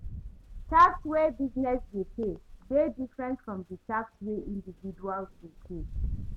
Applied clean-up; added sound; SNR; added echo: none; Rain; 11 dB; none.